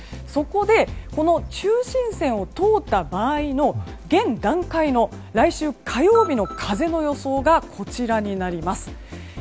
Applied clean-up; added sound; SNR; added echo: none; none; none; none.